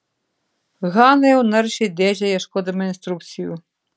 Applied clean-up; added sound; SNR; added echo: none; none; none; none.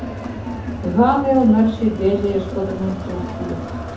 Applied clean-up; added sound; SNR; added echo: none; Crowd; 8 dB; reverberation time 0.5 s.